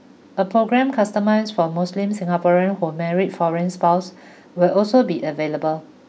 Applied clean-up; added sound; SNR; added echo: none; none; none; none.